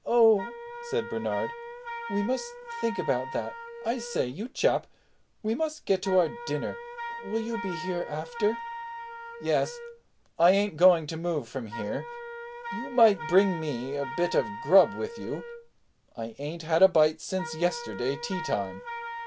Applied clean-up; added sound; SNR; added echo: none; Wind instrument, woodwind instrument; 12 dB; none.